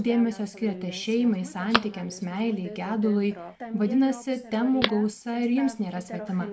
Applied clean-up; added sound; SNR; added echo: none; Telephone; 11 dB; none.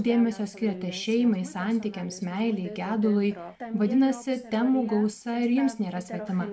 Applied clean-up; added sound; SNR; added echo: none; none; none; none.